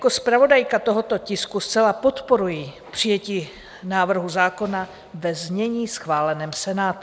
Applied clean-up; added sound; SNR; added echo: none; none; none; none.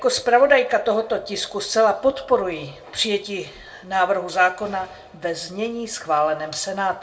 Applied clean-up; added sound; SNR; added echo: none; none; none; reverberation time 0.2 s.